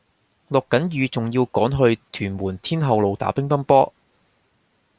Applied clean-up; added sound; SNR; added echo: none; none; none; none.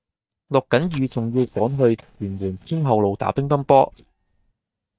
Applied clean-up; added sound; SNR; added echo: neural mask model DeepFilterNet 3.